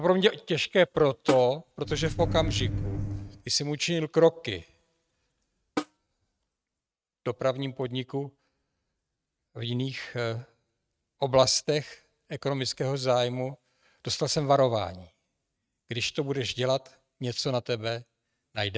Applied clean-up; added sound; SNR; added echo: neural mask model RNNoise.